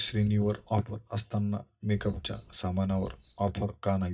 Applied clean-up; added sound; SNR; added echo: neural mask model DeepFilterNet 3.